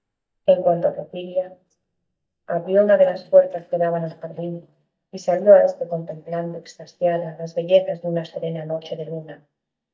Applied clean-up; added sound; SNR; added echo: neural mask model DeepFilterNet 3.